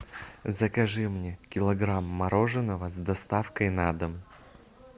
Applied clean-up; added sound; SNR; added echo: none; none; none; none.